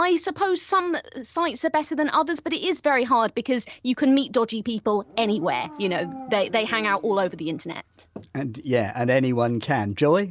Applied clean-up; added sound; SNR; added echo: neural separator model SepFormer DNS4.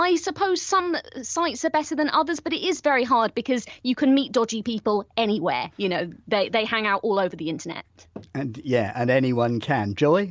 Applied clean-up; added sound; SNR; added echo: none; none; none; none.